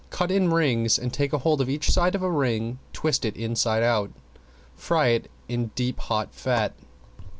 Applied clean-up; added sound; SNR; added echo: none; none; none; none.